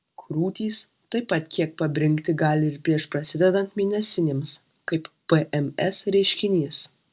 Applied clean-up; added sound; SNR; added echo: none; none; none; none.